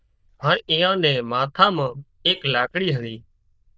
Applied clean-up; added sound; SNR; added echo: neural diffusion model UNIVERSE++.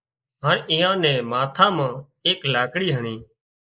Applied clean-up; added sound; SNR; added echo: neural mask model Resemble Enhance denoiser.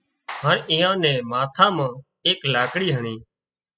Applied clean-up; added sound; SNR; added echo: classical method spectral subtraction.